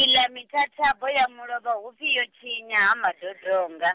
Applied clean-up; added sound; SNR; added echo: none; none; none; none.